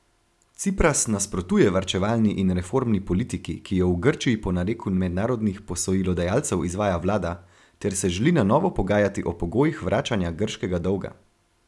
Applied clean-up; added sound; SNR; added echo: none; none; none; none.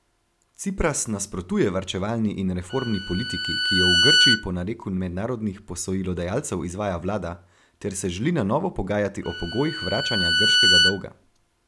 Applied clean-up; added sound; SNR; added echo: none; Bowed string instrument; -4 dB; none.